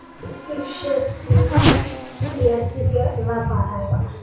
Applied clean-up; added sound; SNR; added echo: none; Race car, auto racing / Accelerating, revving, vroom; 6 dB; reverberation time 0.6 s.